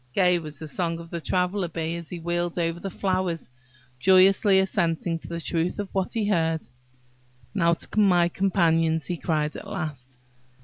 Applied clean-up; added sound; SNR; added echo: none; none; none; none.